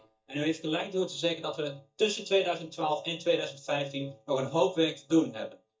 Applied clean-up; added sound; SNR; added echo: neural mask model DeepFilterNet 3.